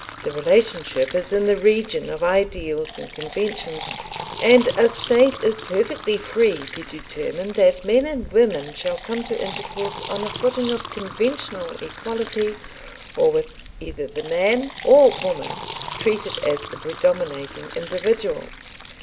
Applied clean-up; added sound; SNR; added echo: none; Fill (with liquid); 14 dB; none.